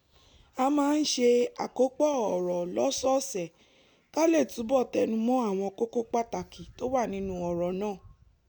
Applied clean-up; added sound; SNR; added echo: none; none; none; none.